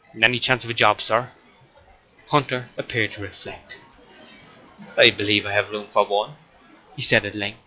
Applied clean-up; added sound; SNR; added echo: classical method log-MMSE.